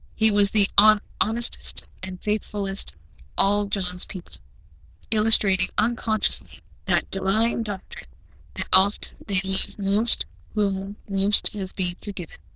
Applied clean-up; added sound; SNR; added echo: neural diffusion model UNIVERSE++.